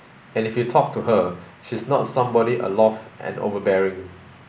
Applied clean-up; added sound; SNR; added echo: none; none; none; none.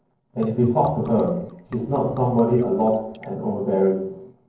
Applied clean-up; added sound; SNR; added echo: neural separator model SepFormer DNS4.